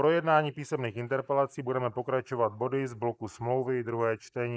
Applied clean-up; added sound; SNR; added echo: neural mask model Resemble Enhance denoiser.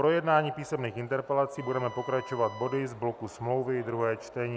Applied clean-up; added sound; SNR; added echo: none; Wind instrument, woodwind instrument; 16 dB; none.